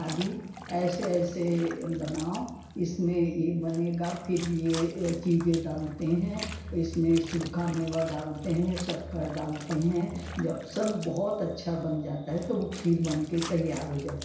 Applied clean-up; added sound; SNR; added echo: none; Trickle, dribble / Splash, splatter; 16 dB; reverberation time 0.6 s.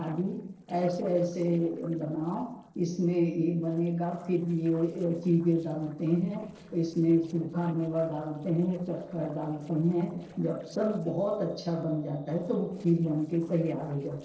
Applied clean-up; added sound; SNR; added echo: neural separator model SepFormer DNS4.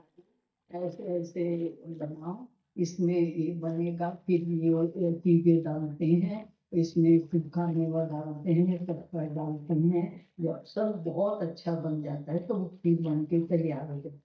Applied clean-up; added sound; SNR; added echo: neural mask model DeepFilterNet 3.